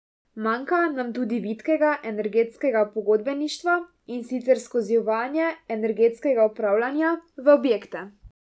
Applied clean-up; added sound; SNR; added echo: none; none; none; none.